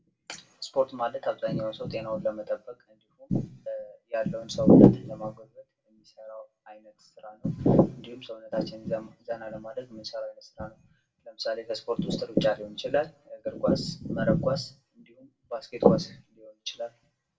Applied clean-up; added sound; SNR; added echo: none; none; none; reverberation time 0.2 s.